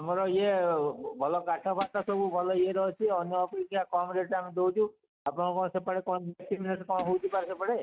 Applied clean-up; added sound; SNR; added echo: neural mask model RNNoise.